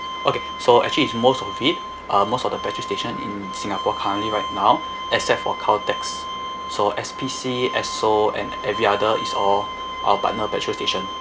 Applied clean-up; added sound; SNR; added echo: none; Bowed string instrument; 8 dB; none.